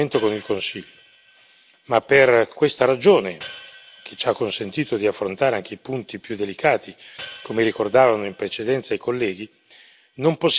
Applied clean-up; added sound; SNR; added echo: none; Hi-hat; 20 dB; none.